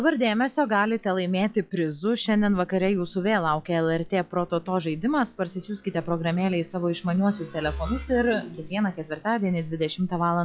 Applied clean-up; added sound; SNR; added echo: classical method log-MMSE.